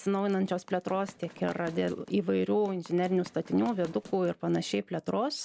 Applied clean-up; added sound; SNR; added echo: none; Run; 20 dB; none.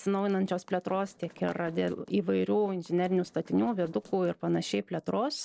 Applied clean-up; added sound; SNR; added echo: neural separator model SepFormer DNS4.